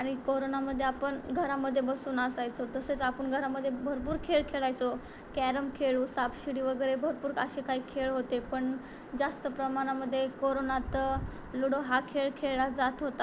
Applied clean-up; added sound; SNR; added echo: none; none; none; none.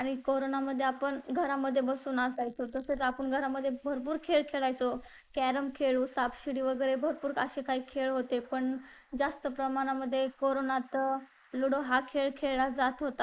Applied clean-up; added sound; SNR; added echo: neural mask model Resemble Enhance denoiser.